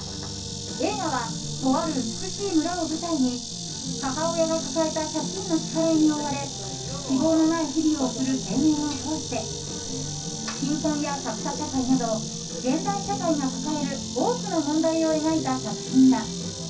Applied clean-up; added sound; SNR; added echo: none; Insect; 10 dB; reverberation time 0.3 s.